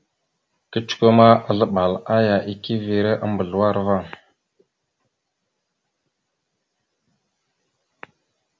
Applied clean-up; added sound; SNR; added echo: none; none; none; none.